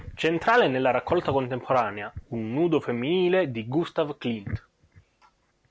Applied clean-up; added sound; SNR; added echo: none; none; none; none.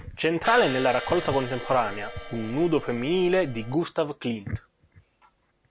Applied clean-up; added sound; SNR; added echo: none; Crash cymbal; 9 dB; none.